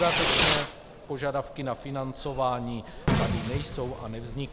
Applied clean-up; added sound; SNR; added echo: none; Fireworks; -2 dB; none.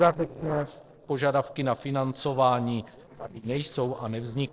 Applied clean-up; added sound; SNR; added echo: neural separator model SepFormer DNS4.